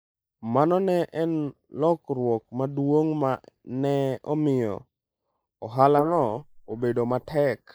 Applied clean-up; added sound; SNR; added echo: neural mask model Resemble Enhance denoiser.